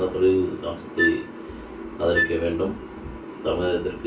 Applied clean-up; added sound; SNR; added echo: none; Wind instrument, woodwind instrument; 3 dB; reverberation time 0.2 s.